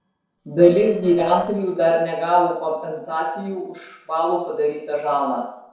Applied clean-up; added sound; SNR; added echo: neural separator model SepFormer DNS4.